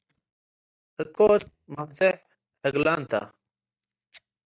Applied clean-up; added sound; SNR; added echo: neural mask model DeepFilterNet 3.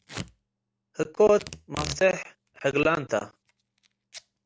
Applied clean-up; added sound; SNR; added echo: none; Packing tape, duct tape / Tearing; 15 dB; none.